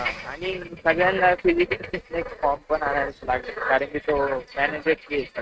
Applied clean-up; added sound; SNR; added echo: neural mask model RNNoise.